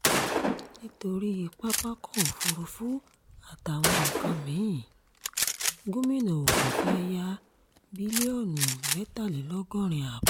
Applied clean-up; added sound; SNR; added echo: none; Gunshot, gunfire; 0 dB; none.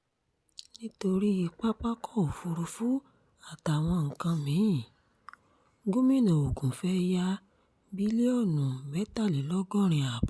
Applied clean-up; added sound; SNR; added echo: none; none; none; none.